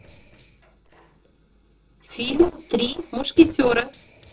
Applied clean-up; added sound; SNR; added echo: neural separator model SepFormer DNS4.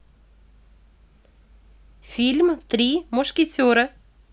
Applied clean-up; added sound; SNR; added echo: none; none; none; none.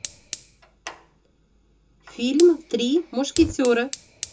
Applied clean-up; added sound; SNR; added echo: none; Fire; 15 dB; reverberation time 0.2 s.